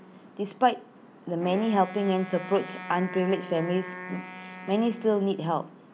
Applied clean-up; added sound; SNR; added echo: none; Wind instrument, woodwind instrument; 14 dB; none.